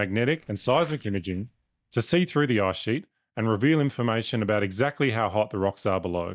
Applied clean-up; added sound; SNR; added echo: neural mask model DeepFilterNet 3.